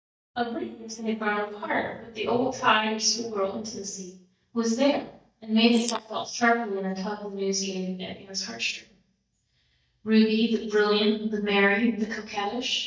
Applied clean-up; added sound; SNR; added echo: neural mask model DeepFilterNet 3.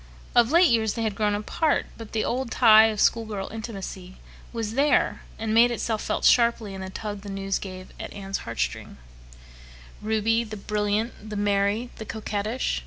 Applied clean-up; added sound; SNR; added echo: none; none; none; none.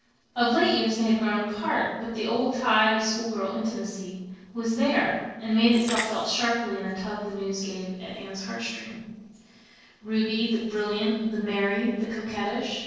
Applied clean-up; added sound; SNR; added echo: neural separator model SepFormer DNS4.